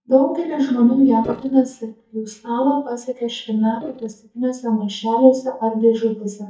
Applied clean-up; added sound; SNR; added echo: neural mask model DeepFilterNet 3.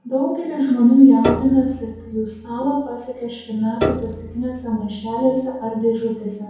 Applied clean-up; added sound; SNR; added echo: none; Piano; 10 dB; reverberation time 0.9 s.